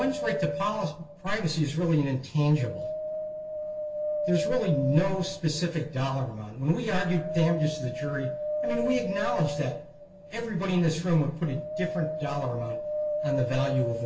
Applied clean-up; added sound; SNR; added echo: none; Wind; 5 dB; reverberation time 0.2 s.